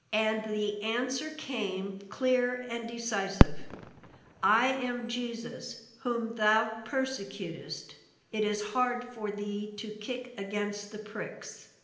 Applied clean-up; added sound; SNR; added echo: none; Fireworks; -3 dB; reverberation time 0.8 s.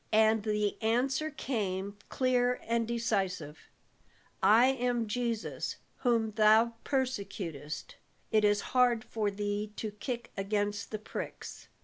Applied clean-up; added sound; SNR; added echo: none; none; none; none.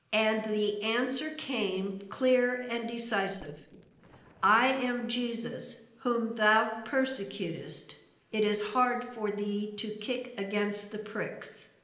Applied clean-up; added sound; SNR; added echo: neural separator model SepFormer DNS4.